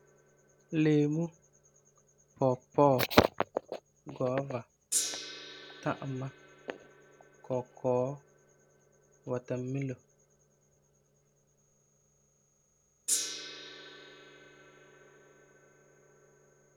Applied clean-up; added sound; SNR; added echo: none; Gong; 10 dB; none.